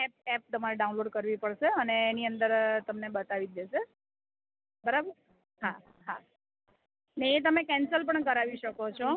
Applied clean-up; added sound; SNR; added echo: none; none; none; none.